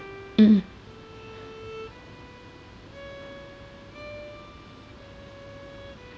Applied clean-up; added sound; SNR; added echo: none; Bowed string instrument; 16 dB; none.